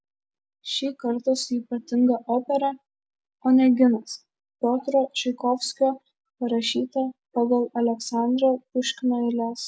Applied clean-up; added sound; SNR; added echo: none; none; none; none.